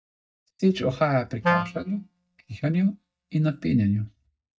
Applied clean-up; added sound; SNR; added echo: neural mask model DeepFilterNet 3.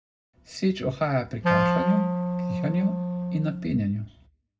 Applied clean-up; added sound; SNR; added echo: none; Wind instrument, woodwind instrument; -1 dB; reverberation time 0.4 s.